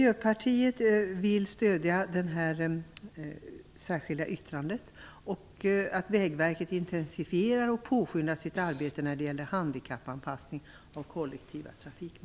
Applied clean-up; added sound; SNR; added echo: none; Cymbal; 18 dB; none.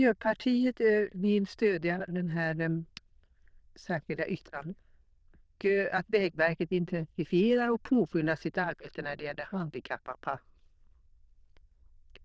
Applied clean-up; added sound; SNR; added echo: neural diffusion model UNIVERSE++.